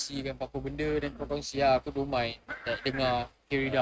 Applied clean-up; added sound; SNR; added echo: neural mask model RNNoise.